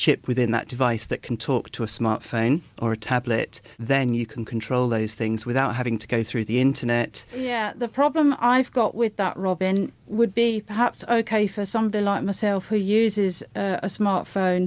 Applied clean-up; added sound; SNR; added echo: none; none; none; none.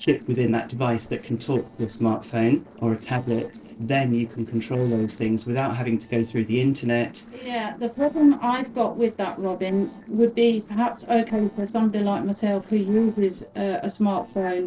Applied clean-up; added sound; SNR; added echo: neural separator model SepFormer DNS4.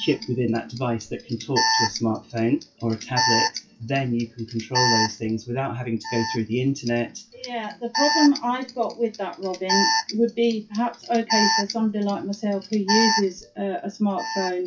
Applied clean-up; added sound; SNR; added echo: classical method WPE with log-MMSE.